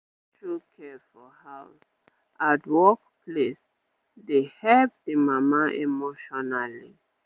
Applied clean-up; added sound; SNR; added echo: none; none; none; none.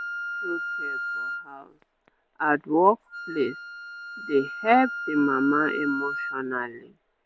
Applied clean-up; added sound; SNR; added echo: none; Wind instrument, woodwind instrument; 7 dB; none.